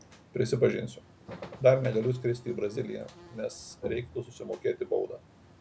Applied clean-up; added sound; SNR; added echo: none; Buzz; 19 dB; none.